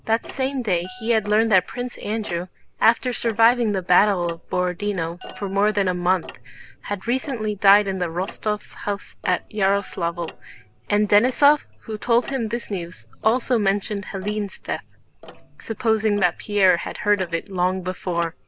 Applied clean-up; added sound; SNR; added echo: none; Tick-tock + Glass; 18 dB; none.